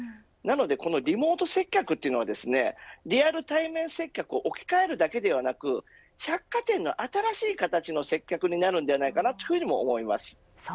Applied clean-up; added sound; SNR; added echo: none; none; none; none.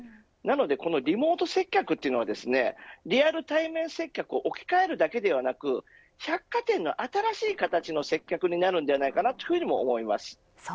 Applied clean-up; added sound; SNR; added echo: neural separator model SepFormer DNS4.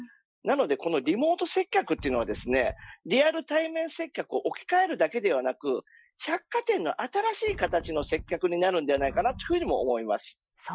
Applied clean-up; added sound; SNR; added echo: classical method Wiener filter.